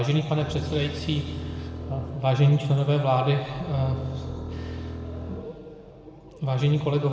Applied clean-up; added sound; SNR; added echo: none; Bowed string instrument; 10 dB; reverberation time 1.6 s.